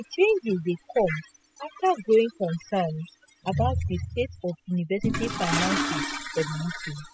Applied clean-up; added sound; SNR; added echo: classical method spectral subtraction.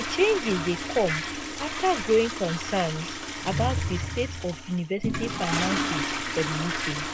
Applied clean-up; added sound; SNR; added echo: none; Toilet flush; 2 dB; none.